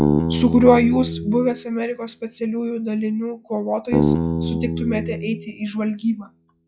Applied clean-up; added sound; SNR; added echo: classical method log-MMSE.